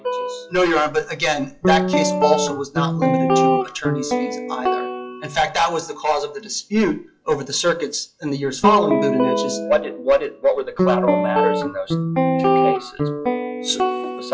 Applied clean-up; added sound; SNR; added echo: classical method WPE with log-MMSE.